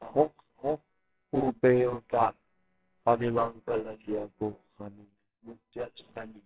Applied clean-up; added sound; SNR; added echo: neural separator model SepFormer WHAMR!.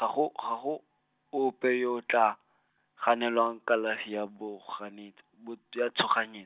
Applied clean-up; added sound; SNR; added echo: none; none; none; none.